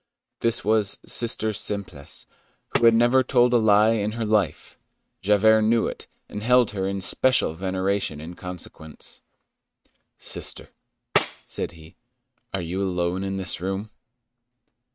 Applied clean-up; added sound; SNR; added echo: neural mask model RNNoise.